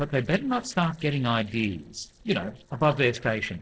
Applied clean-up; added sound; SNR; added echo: neural separator model SepFormer DNS4.